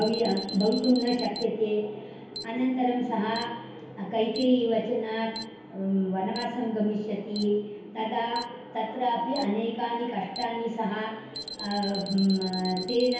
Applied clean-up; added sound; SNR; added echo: none; Alarm; 14 dB; reverberation time 2.2 s.